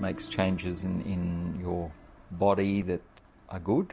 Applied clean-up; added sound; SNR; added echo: none; none; none; none.